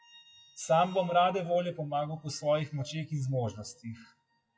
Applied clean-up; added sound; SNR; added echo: classical method WPE with log-MMSE.